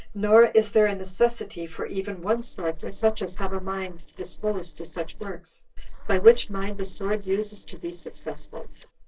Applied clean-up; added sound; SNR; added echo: neural separator model SepFormer DNS4.